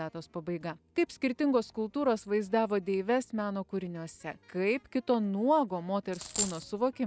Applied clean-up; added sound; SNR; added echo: none; Coin (dropping); 5 dB; none.